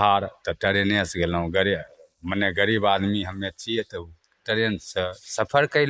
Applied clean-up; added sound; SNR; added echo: neural mask model Resemble Enhance denoiser.